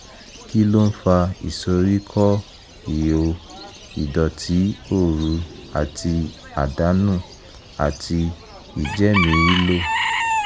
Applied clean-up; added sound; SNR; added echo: none; Bird / Chicken, rooster; 9 dB; none.